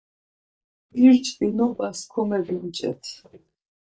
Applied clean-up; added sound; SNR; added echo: neural mask model DeepFilterNet 3.